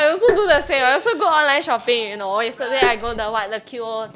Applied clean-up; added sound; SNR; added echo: none; Tap; 6 dB; none.